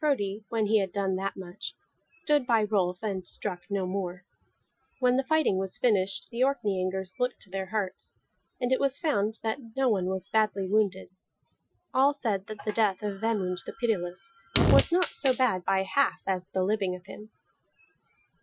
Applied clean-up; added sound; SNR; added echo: classical method Wiener filter.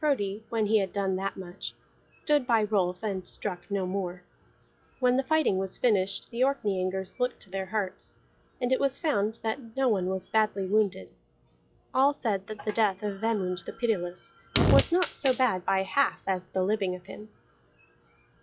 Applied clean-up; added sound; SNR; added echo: classical method log-MMSE.